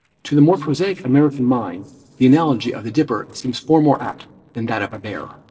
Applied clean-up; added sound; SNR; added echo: neural separator model SepFormer DNS4.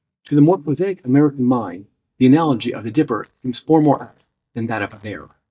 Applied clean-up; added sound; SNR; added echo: neural mask model DeepFilterNet 3.